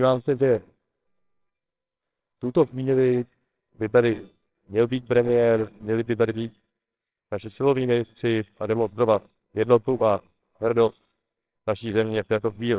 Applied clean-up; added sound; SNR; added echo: neural separator model SepFormer WHAMR!.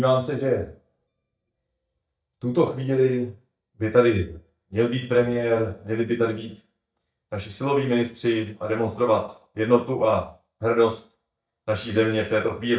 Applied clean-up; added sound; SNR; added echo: neural mask model DeepFilterNet 3.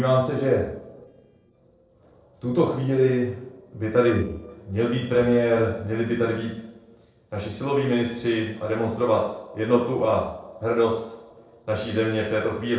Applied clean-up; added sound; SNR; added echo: neural separator model SepFormer DNS4.